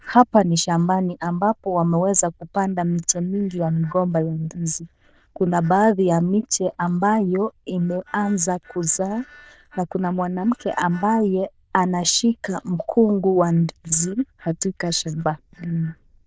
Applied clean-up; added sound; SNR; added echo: neural diffusion model UNIVERSE++.